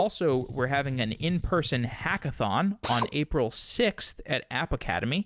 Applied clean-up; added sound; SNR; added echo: none; Gunshot, gunfire + Drill; 13 dB; none.